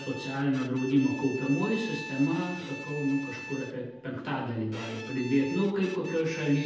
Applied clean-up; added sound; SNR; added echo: none; Bowed string instrument; 13 dB; reverberation time 0.8 s.